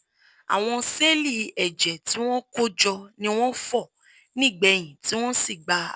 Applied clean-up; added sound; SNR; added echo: none; none; none; none.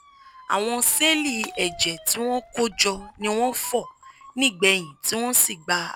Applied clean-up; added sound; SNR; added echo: none; Motor vehicle (road) / Siren + Shatter / Crushing; 19 dB; none.